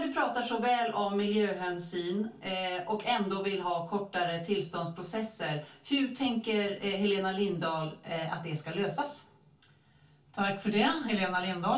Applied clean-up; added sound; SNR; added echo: none; none; none; reverberation time 0.2 s.